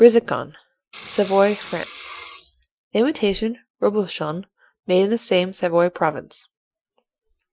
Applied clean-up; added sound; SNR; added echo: classical method Wiener filter.